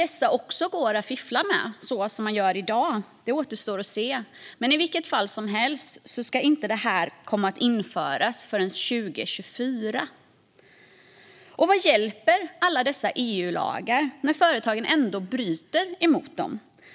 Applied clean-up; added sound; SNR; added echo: none; none; none; none.